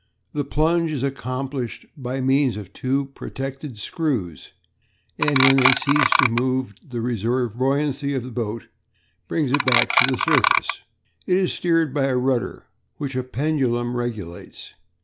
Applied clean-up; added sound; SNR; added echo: none; Clock; -3 dB; none.